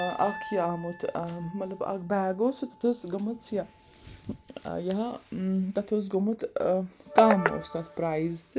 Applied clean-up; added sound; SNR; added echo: none; Piano; 19 dB; none.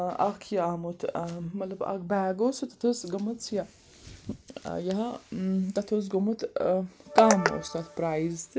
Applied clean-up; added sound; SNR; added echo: none; none; none; none.